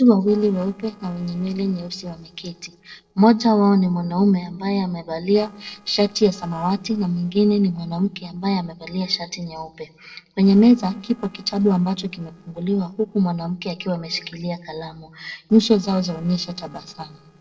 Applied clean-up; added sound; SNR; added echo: neural separator model SepFormer DNS4.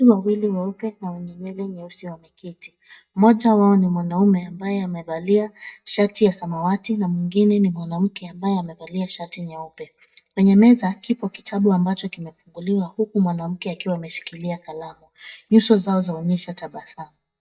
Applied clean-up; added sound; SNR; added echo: neural mask model DeepFilterNet 3.